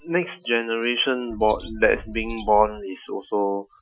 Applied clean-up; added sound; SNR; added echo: classical method Wiener filter.